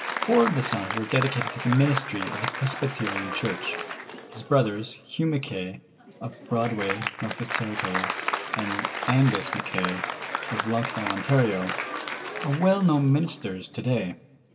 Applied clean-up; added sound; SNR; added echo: none; Applause; 6 dB; reverberation time 0.4 s.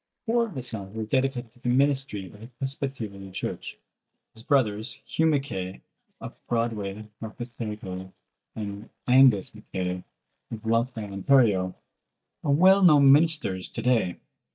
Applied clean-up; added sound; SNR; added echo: neural mask model DeepFilterNet 3.